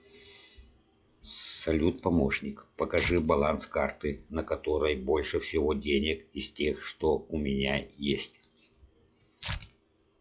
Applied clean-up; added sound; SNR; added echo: classical method log-MMSE.